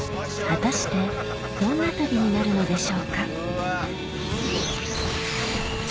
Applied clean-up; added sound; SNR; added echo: none; Car + Organ; 11 dB; none.